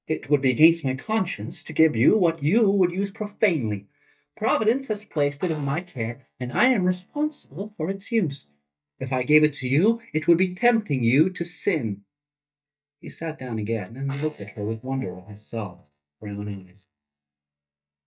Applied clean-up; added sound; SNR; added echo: neural mask model DeepFilterNet 3.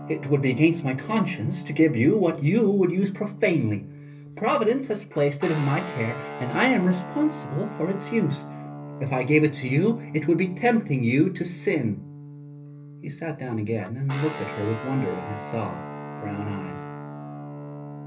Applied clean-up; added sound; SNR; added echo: none; Guitar; 12 dB; reverberation time 0.3 s.